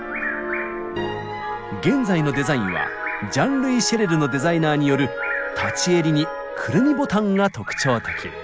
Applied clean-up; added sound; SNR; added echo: none; Bird vocalization, bird call, bird song; 12 dB; none.